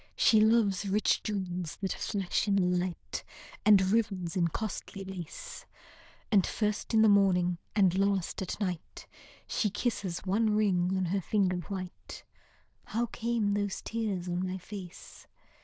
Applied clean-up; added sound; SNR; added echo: neural diffusion model UNIVERSE++.